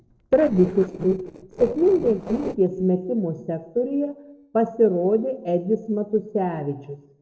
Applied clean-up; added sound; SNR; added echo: neural separator model SepFormer DNS4.